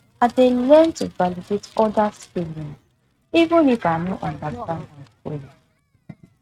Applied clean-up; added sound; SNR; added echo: neural mask model RNNoise.